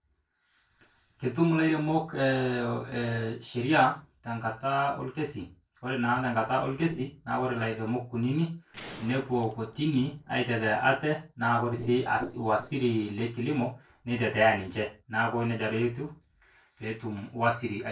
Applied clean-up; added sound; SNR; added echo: neural separator model SepFormer DNS4.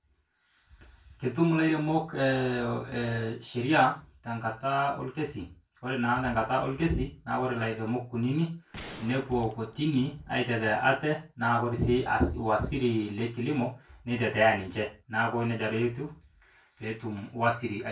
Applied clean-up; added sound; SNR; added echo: none; Gunshot, gunfire; 18 dB; reverberation time 0.2 s.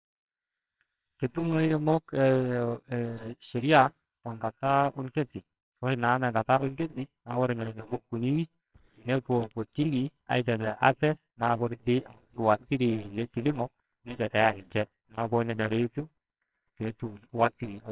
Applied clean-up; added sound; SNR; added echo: neural separator model SepFormer WHAMR!.